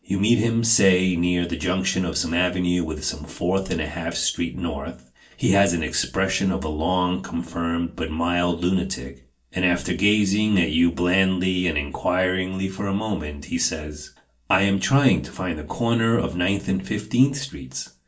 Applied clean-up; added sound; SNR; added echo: none; none; none; reverberation time 0.3 s.